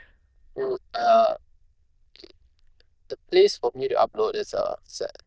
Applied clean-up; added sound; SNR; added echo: neural diffusion model UNIVERSE++.